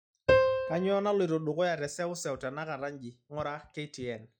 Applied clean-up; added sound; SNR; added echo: classical method log-MMSE.